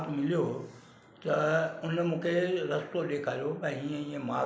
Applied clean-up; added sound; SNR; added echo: none; none; none; none.